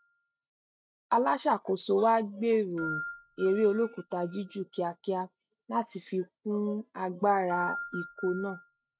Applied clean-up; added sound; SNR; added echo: neural mask model RNNoise.